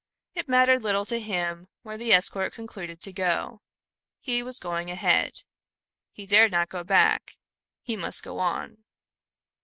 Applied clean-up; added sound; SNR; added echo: none; none; none; none.